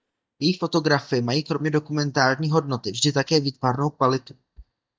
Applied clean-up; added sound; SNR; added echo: neural mask model DeepFilterNet 3.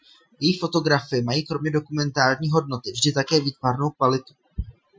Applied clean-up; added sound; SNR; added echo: classical method Wiener filter.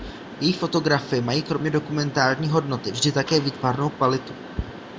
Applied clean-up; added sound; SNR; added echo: none; Mechanisms; 14 dB; none.